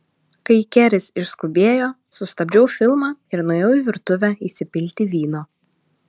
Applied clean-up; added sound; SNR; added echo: none; none; none; none.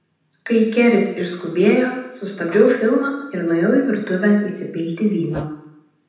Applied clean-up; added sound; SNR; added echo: none; Whoosh, swoosh, swish; 15 dB; reverberation time 0.9 s.